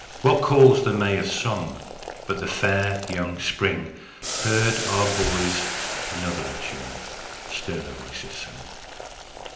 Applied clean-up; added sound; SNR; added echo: none; Boiling; 9 dB; reverberation time 0.8 s.